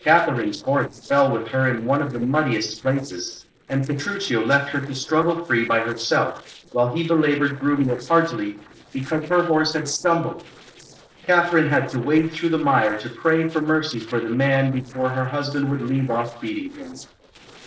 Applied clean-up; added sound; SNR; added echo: neural separator model SepFormer DNS4.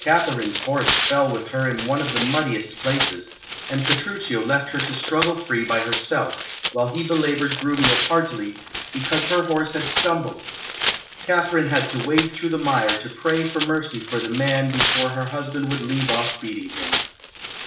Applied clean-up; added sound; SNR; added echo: none; Tearing; 2 dB; reverberation time 0.5 s.